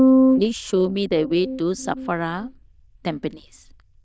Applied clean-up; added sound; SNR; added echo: neural diffusion model UNIVERSE++.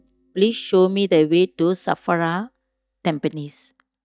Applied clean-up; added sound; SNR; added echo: neural mask model DeepFilterNet 3.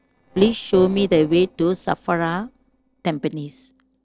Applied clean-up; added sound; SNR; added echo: neural separator model SepFormer DNS4.